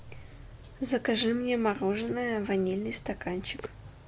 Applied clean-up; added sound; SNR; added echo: none; none; none; none.